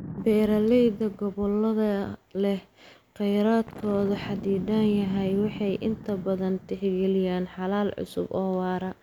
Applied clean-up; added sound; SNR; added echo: none; Boom; 15 dB; none.